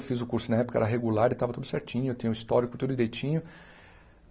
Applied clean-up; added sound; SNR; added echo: none; none; none; none.